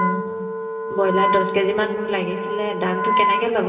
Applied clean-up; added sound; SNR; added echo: none; Wind instrument, woodwind instrument; 0 dB; reverberation time 2.7 s.